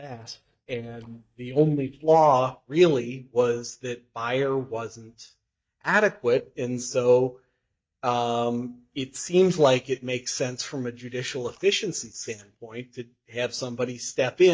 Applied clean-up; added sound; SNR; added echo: neural mask model DeepFilterNet 3.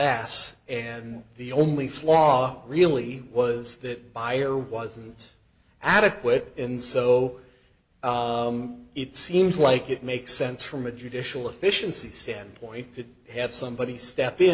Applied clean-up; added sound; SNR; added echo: none; none; none; none.